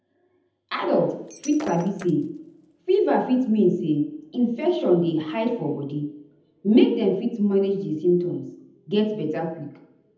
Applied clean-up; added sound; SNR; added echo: none; Shatter; 18 dB; reverberation time 0.8 s.